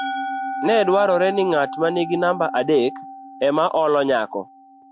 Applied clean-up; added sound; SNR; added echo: none; Musical instrument; 10 dB; none.